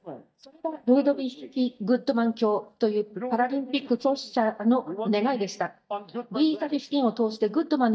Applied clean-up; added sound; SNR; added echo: neural mask model DeepFilterNet 3.